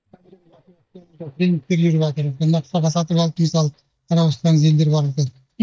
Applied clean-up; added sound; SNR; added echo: neural mask model DeepFilterNet 3.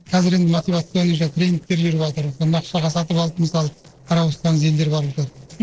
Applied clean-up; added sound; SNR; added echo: neural separator model SepFormer DNS4.